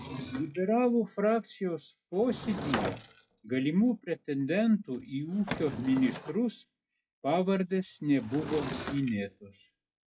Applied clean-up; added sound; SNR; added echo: classical method log-MMSE.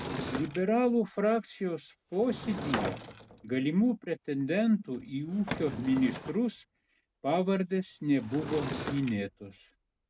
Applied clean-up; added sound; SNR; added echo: none; Sliding door / Wood; 10 dB; none.